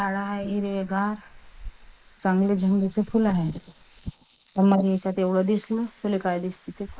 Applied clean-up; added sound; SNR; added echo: neural mask model Resemble Enhance denoiser.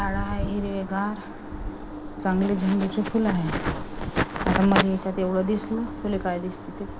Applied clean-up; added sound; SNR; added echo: none; none; none; none.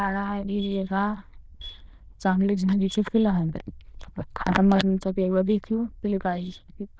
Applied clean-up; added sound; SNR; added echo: neural diffusion model UNIVERSE++.